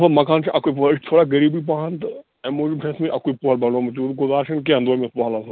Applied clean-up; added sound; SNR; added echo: none; none; none; none.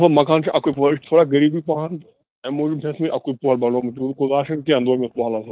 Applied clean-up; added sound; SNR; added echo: neural mask model DeepFilterNet 3.